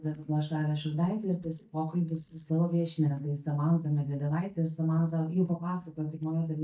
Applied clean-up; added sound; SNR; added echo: neural mask model DeepFilterNet 3.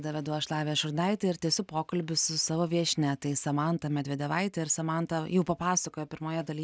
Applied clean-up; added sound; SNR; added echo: none; none; none; none.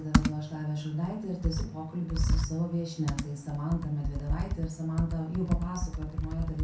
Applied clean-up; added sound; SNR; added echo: none; Computer keyboard; -1 dB; reverberation time 0.5 s.